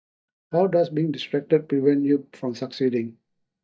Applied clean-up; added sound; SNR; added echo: neural mask model DeepFilterNet 3.